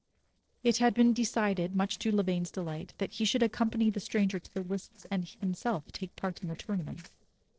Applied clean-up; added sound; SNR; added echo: neural separator model SepFormer DNS4.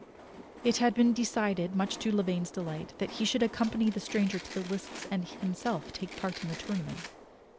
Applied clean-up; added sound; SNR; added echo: none; Train + Domestic sounds, home sounds; 14 dB; none.